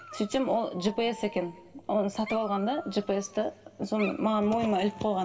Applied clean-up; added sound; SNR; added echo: none; Dog; 17 dB; reverberation time 1.3 s.